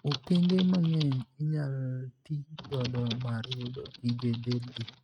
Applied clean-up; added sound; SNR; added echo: neural mask model RNNoise.